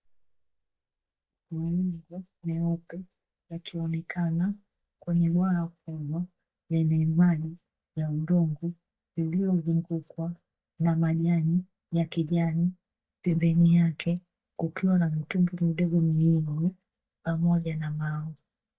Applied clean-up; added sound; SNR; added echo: neural mask model DeepFilterNet 3.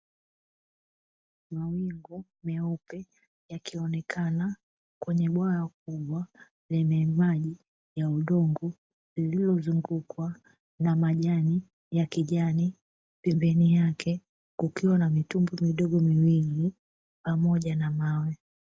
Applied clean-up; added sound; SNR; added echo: none; none; none; none.